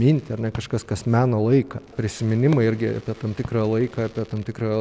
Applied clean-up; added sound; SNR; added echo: none; Fireworks; 20 dB; none.